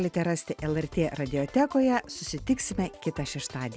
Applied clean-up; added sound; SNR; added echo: none; none; none; none.